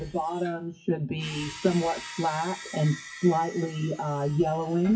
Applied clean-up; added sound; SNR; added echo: classical method WPE with log-MMSE.